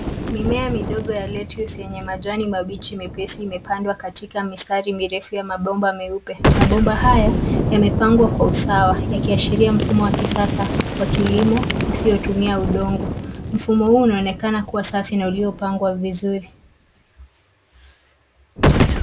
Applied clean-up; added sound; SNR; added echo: none; Boom; 2 dB; none.